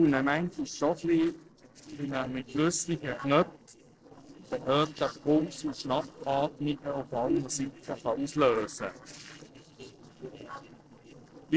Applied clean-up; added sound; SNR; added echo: neural separator model SepFormer DNS4.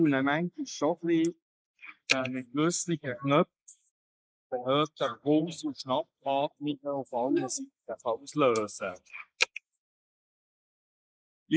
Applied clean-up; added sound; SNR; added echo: neural mask model Resemble Enhance denoiser.